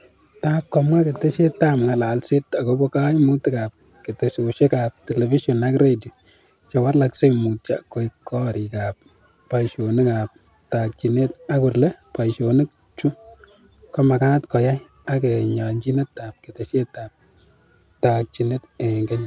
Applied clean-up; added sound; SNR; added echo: none; none; none; none.